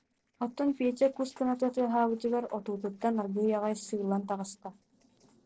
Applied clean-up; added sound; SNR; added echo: neural separator model SepFormer DNS4.